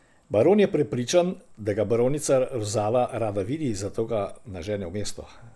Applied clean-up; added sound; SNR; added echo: none; Cricket / Frog; 16 dB; none.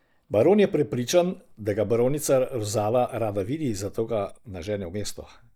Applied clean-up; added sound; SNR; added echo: neural mask model DeepFilterNet 3.